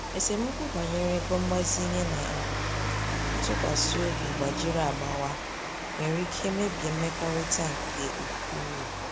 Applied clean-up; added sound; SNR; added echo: none; Rain; 0 dB; none.